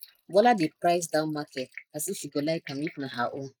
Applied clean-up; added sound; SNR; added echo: neural mask model Resemble Enhance denoiser.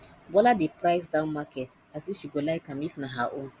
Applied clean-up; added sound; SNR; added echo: none; none; none; none.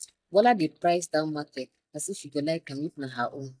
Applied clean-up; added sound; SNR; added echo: neural mask model DeepFilterNet 3.